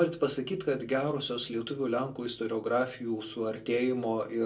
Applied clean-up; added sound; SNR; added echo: none; none; none; reverberation time 0.2 s.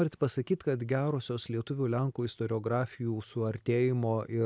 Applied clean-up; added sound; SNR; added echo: none; none; none; none.